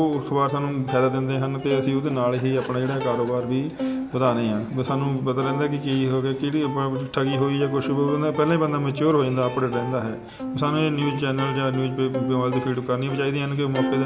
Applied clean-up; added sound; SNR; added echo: none; Plucked string instrument; 9 dB; reverberation time 0.3 s.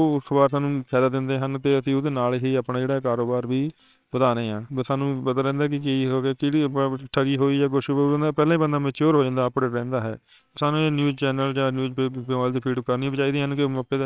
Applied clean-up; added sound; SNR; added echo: neural separator model SepFormer WHAMR!.